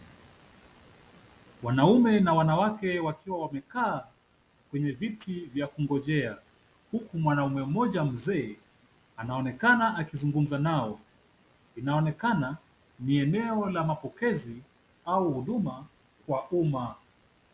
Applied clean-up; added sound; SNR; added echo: none; none; none; none.